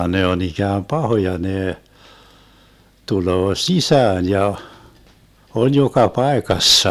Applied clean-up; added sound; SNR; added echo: none; none; none; none.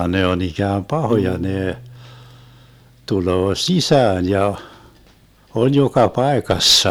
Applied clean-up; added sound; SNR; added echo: none; Piano; 19 dB; none.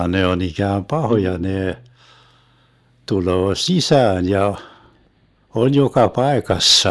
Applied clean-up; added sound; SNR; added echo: neural mask model DeepFilterNet 3.